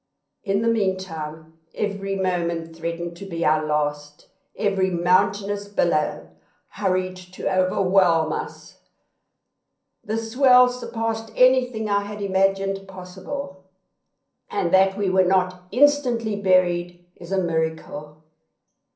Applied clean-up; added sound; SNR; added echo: none; none; none; reverberation time 0.6 s.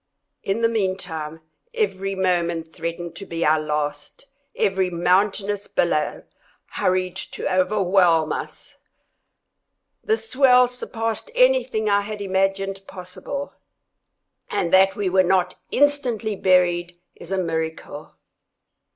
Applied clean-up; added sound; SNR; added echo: none; none; none; none.